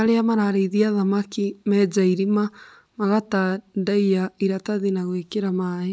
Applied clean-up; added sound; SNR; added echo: none; none; none; none.